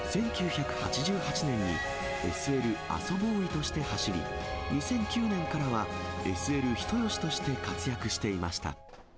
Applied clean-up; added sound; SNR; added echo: none; none; none; none.